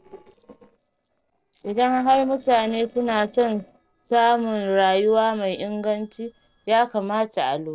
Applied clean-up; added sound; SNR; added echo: neural separator model SepFormer DNS4.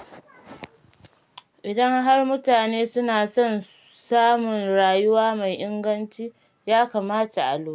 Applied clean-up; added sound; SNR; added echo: none; none; none; none.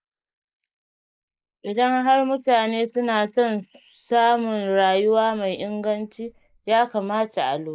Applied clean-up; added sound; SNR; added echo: neural mask model Resemble Enhance denoiser.